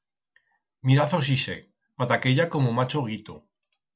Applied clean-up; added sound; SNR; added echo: none; none; none; none.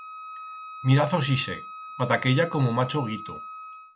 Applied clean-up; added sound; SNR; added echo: none; Wind instrument, woodwind instrument; 13 dB; none.